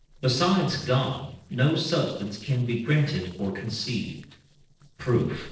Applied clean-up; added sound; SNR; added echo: neural separator model SepFormer DNS4.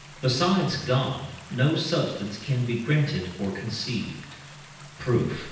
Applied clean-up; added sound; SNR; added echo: none; Stream; 20 dB; reverberation time 0.9 s.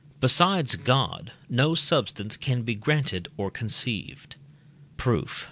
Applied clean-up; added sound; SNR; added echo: none; none; none; none.